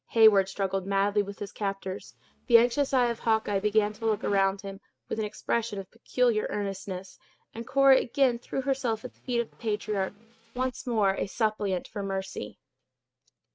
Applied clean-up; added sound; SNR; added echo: neural mask model RNNoise.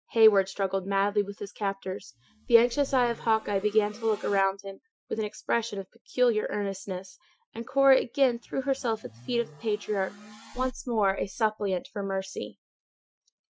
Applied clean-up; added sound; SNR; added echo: classical method Wiener filter.